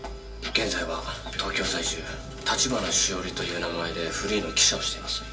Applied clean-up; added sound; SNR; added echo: none; Piano; 17 dB; reverberation time 0.3 s.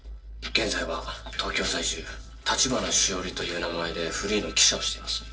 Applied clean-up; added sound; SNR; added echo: neural separator model SepFormer DNS4.